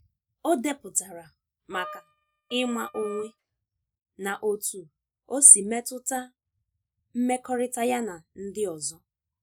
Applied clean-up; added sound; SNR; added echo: neural mask model RNNoise.